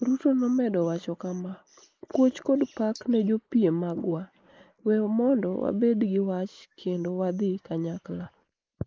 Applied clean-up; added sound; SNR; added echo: neural mask model Resemble Enhance denoiser.